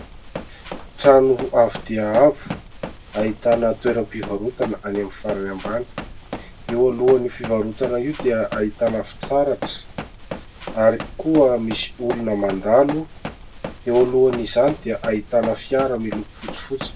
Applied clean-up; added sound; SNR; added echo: none; Run; 13 dB; reverberation time 0.2 s.